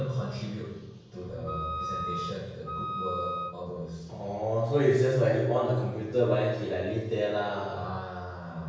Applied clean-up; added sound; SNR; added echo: none; Wind instrument, woodwind instrument; 6 dB; reverberation time 1.0 s.